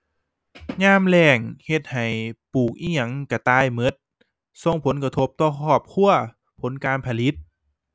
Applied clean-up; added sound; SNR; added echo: none; none; none; none.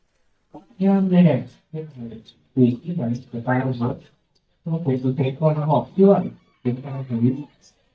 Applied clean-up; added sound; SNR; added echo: neural mask model DeepFilterNet 3.